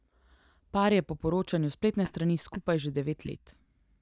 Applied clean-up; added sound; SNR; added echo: neural mask model DeepFilterNet 3.